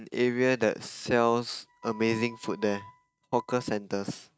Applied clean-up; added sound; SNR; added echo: neural mask model RNNoise.